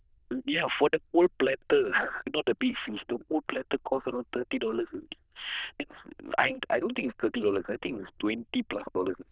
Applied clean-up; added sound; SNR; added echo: neural diffusion model UNIVERSE++.